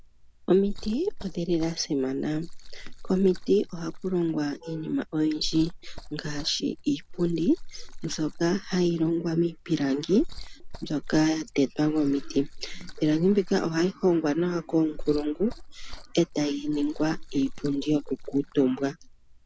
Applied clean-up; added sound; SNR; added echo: none; Liquid; 11 dB; none.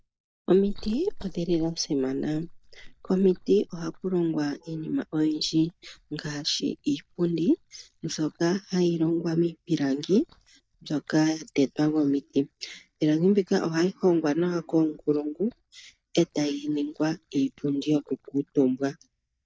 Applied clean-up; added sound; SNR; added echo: neural mask model DeepFilterNet 3.